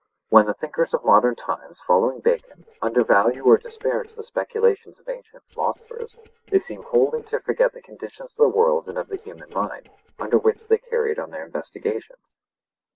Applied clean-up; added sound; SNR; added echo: neural separator model SepFormer DNS4.